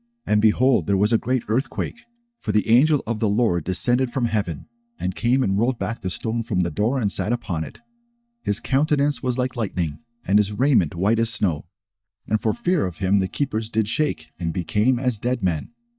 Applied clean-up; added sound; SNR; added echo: neural mask model DeepFilterNet 3.